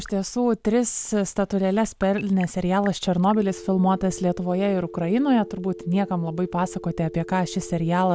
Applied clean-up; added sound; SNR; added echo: none; Telephone; 18 dB; none.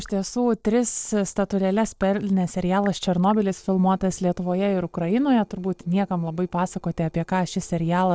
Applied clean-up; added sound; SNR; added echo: neural separator model SepFormer DNS4.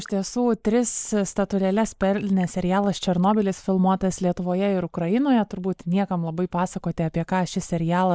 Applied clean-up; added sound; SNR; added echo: neural mask model Resemble Enhance denoiser.